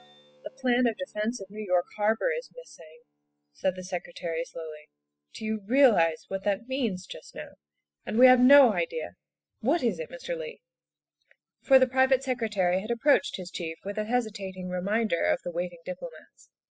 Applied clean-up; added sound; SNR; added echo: classical method spectral subtraction.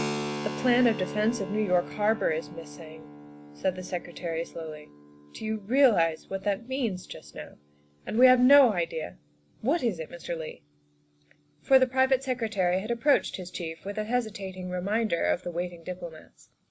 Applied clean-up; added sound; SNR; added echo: none; Keyboard (musical); 14 dB; none.